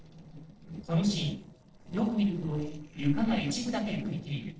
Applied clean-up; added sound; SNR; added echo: neural separator model SepFormer DNS4.